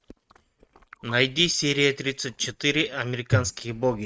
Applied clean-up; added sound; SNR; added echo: neural mask model RNNoise.